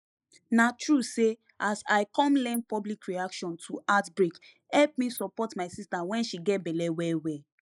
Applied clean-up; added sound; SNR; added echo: neural mask model Resemble Enhance denoiser.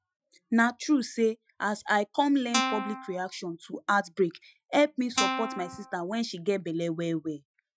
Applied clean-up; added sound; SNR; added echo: classical method Wiener filter.